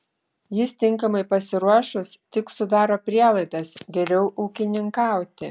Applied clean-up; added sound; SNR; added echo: none; none; none; none.